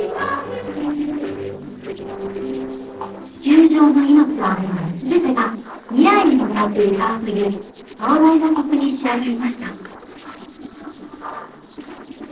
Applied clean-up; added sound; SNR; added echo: neural separator model SepFormer DNS4.